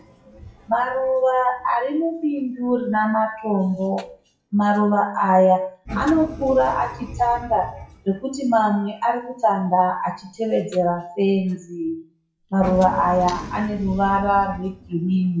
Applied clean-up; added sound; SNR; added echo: classical method WPE with log-MMSE.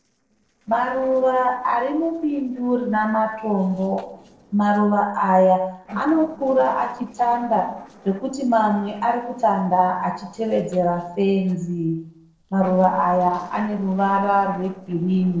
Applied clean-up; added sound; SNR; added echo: neural separator model SepFormer DNS4.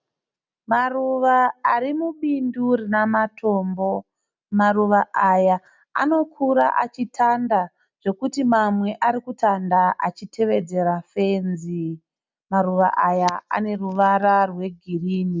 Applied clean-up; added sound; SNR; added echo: none; none; none; none.